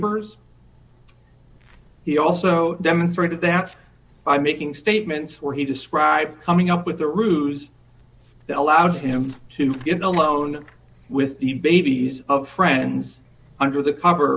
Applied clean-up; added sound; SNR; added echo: none; none; none; none.